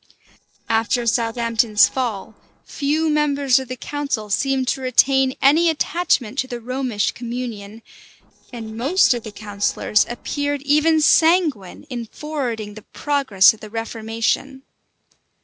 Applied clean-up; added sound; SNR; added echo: neural separator model SepFormer DNS4.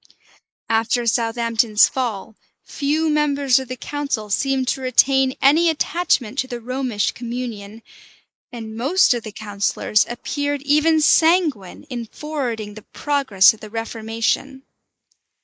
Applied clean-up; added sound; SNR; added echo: neural mask model Resemble Enhance denoiser.